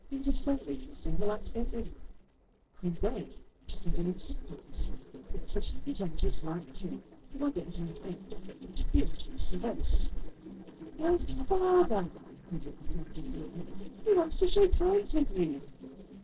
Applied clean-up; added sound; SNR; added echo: neural separator model SepFormer DNS4.